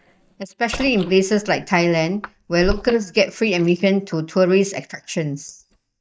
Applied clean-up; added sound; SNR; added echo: neural mask model DeepFilterNet 3.